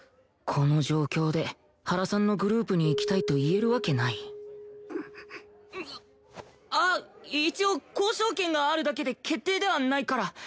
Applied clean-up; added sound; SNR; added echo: none; Keyboard (musical); 13 dB; none.